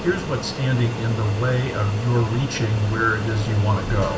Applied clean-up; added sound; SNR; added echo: none; Fixed-wing aircraft, airplane; 8 dB; reverberation time 0.4 s.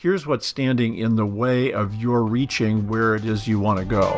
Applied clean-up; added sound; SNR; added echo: none; none; none; none.